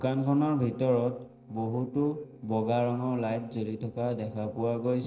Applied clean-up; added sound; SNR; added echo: neural separator model SepFormer DNS4.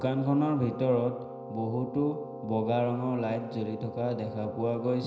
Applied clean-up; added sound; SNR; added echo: none; Keyboard (musical); 12 dB; reverberation time 0.9 s.